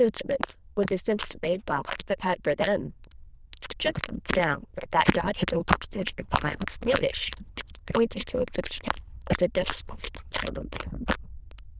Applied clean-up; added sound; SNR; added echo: neural diffusion model UNIVERSE++.